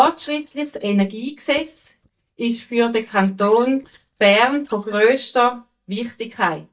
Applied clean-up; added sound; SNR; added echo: neural mask model DeepFilterNet 3.